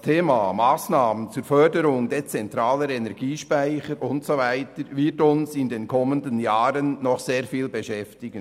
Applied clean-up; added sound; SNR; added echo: none; none; none; none.